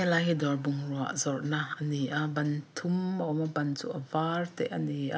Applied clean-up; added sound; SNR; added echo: none; none; none; none.